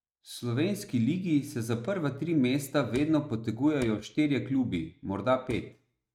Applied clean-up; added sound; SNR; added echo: neural mask model RNNoise.